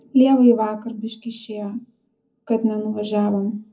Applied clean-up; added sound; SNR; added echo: none; none; none; reverberation time 0.4 s.